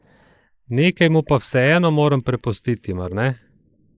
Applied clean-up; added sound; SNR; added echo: neural mask model Resemble Enhance denoiser.